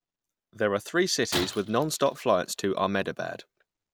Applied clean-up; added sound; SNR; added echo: none; Shatter; 11 dB; none.